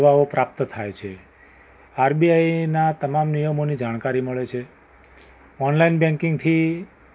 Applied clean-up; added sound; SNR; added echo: none; none; none; none.